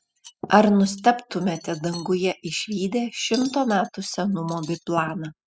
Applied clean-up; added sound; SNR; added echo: classical method spectral subtraction.